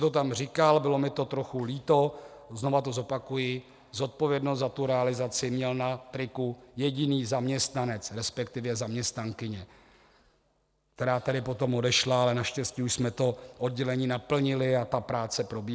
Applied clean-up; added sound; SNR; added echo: none; none; none; none.